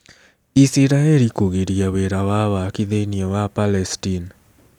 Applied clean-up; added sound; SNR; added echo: none; none; none; none.